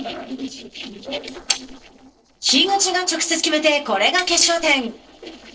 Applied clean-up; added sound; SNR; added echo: neural separator model SepFormer DNS4.